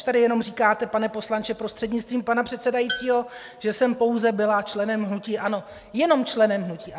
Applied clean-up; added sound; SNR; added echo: none; Tools; 9 dB; none.